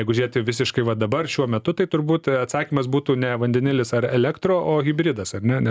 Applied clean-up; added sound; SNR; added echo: none; none; none; none.